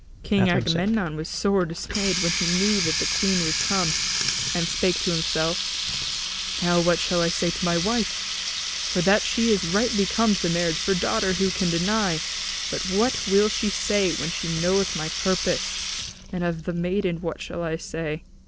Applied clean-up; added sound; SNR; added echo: none; Water tap, faucet; 3 dB; none.